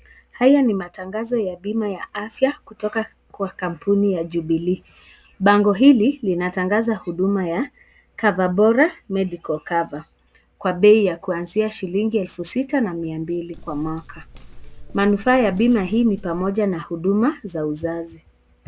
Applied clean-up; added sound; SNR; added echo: none; Walk, footsteps; 17 dB; none.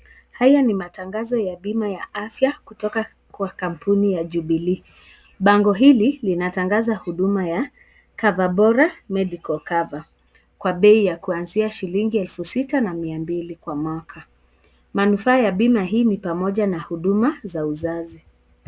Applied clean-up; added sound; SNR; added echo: none; none; none; none.